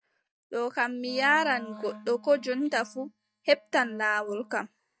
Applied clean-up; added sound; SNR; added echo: neural mask model DeepFilterNet 3.